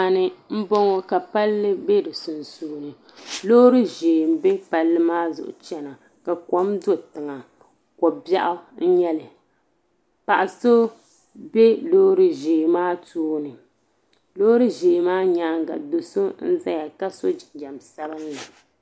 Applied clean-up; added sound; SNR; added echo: none; none; none; none.